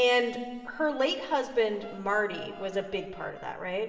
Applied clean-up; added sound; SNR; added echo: none; Wind instrument, woodwind instrument; 20 dB; reverberation time 2.5 s.